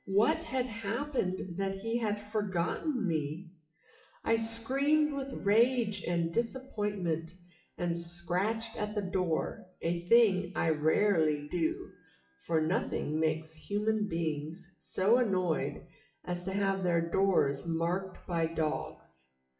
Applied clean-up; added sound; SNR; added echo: classical method WPE with log-MMSE.